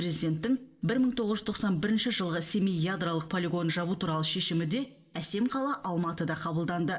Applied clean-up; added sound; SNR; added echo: none; none; none; reverberation time 1.0 s.